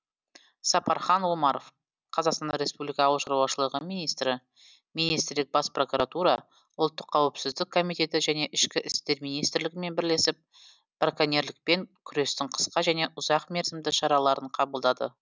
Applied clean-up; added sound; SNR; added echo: none; none; none; none.